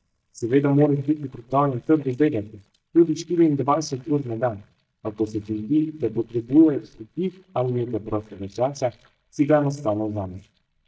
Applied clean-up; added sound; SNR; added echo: neural mask model DeepFilterNet 3.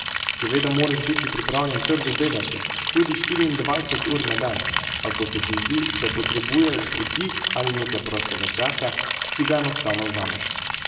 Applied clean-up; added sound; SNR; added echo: none; Liquid; 0 dB; reverberation time 1.2 s.